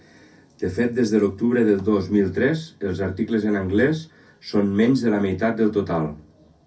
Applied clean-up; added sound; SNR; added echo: none; none; none; reverberation time 0.3 s.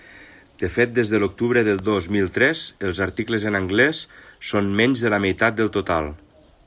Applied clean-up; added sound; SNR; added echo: none; none; none; none.